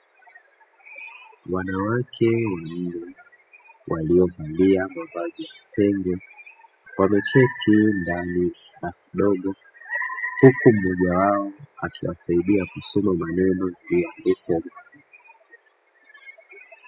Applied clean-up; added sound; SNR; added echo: classical method spectral subtraction.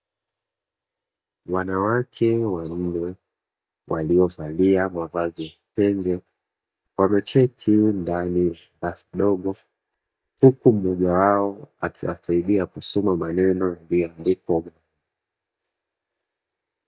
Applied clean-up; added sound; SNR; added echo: neural mask model DeepFilterNet 3.